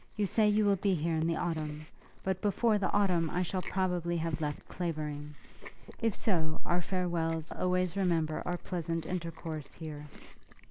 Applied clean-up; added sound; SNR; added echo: neural mask model Resemble Enhance denoiser.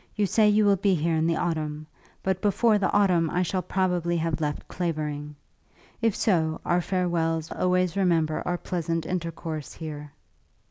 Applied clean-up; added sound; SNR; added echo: none; none; none; none.